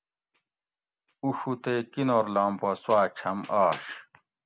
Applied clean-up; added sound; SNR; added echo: none; none; none; none.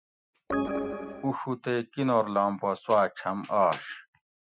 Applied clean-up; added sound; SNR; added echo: classical method Wiener filter.